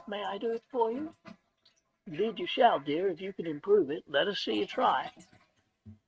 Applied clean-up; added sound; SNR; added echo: neural mask model RNNoise.